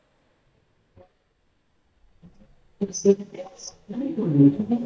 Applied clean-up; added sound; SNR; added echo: neural mask model DeepFilterNet 3.